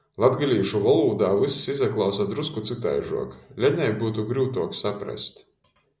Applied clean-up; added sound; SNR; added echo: none; none; none; none.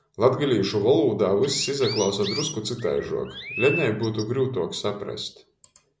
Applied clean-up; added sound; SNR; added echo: none; Chirp, tweet; 10 dB; none.